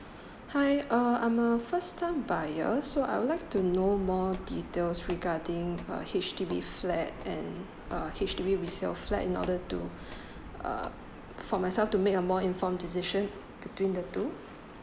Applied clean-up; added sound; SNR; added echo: none; Gull, seagull / Ocean + Walk, footsteps; 14 dB; none.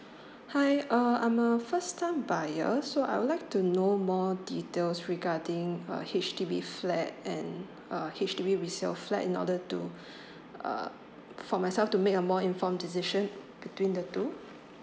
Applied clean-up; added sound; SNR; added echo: none; none; none; none.